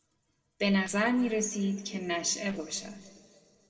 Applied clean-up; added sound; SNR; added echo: neural separator model SepFormer DNS4.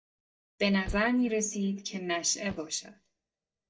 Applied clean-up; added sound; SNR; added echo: neural mask model DeepFilterNet 3.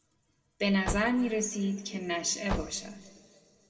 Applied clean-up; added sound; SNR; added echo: none; Car; 9 dB; reverberation time 1.9 s.